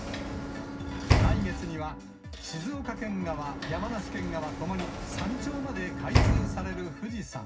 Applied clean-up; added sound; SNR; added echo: none; Sliding door / Slam; -5 dB; reverberation time 0.4 s.